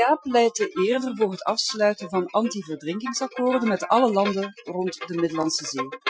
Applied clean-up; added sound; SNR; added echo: classical method Wiener filter.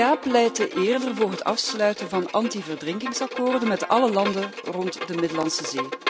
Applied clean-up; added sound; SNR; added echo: none; Bowed string instrument; 9 dB; none.